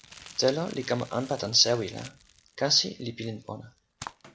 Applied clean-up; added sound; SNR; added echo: none; Crumpling, crinkling; 19 dB; none.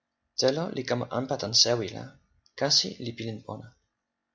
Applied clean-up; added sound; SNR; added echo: none; none; none; none.